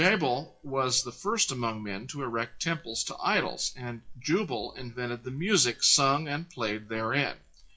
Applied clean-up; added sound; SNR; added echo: classical method WPE with log-MMSE.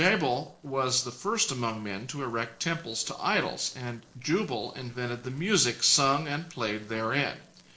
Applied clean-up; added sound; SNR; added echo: neural separator model SepFormer DNS4.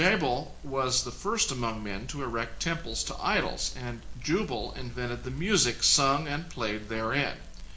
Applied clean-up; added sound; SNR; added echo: none; Crackle; 10 dB; reverberation time 0.4 s.